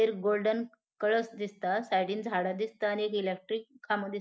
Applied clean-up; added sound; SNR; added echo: none; none; none; none.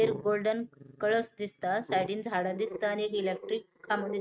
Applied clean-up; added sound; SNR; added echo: neural mask model RNNoise.